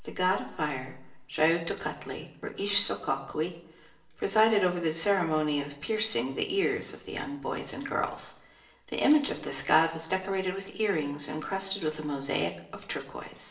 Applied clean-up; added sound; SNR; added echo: none; none; none; reverberation time 0.6 s.